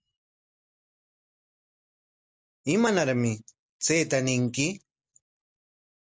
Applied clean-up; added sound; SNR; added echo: none; none; none; none.